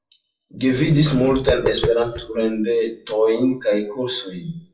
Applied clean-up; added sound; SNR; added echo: classical method WPE with log-MMSE.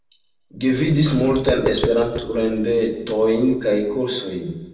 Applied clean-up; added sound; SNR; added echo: none; Tap; 12 dB; reverberation time 0.9 s.